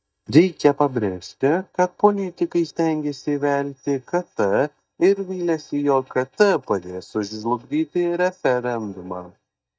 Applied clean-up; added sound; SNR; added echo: neural mask model DeepFilterNet 3.